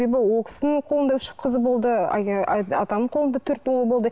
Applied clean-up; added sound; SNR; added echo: none; none; none; none.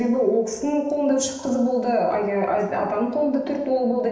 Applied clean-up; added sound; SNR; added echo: none; none; none; reverberation time 0.9 s.